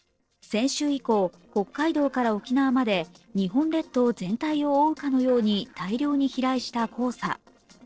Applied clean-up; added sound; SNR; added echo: neural separator model SepFormer DNS4.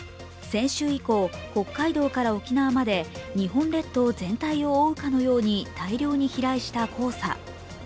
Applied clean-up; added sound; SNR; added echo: none; none; none; none.